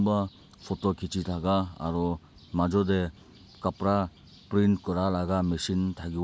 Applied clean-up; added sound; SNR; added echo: none; none; none; none.